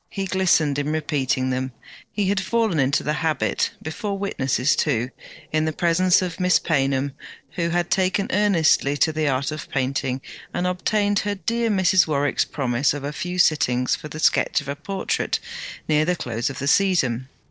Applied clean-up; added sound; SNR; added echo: neural separator model SepFormer DNS4.